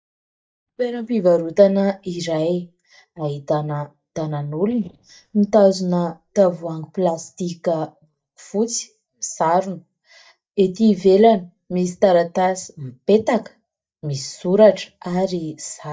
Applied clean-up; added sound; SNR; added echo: neural mask model DeepFilterNet 3.